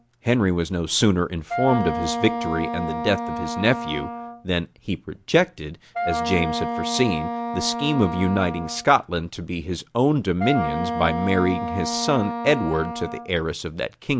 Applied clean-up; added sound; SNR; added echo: none; Wind instrument, woodwind instrument; 6 dB; none.